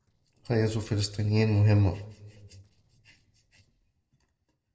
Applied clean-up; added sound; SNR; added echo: neural separator model SepFormer DNS4.